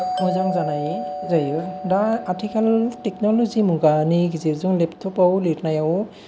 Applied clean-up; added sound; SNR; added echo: none; Doorbell; 11 dB; none.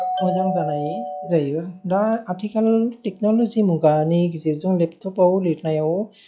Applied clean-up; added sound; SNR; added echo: classical method log-MMSE.